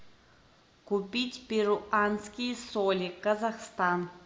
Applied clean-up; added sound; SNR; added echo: none; none; none; none.